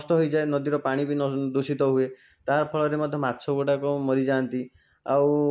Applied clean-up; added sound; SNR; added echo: none; none; none; none.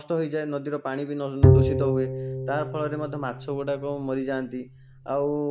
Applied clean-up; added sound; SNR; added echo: none; Bowed string instrument; -4 dB; none.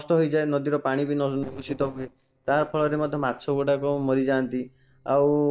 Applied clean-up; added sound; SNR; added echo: neural separator model SepFormer DNS4.